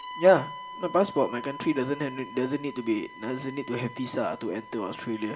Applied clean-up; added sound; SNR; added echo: none; Bowed string instrument; 14 dB; reverberation time 0.4 s.